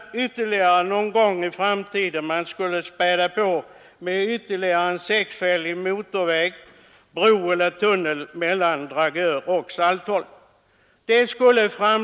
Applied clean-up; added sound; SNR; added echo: none; none; none; none.